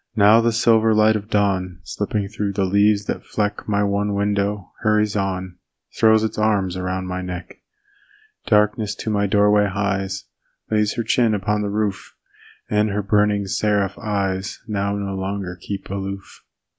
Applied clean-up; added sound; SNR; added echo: none; none; none; none.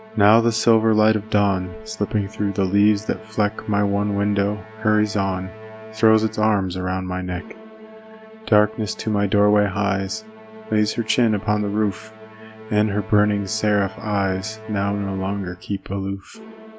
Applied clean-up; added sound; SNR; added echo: none; Musical instrument; 18 dB; none.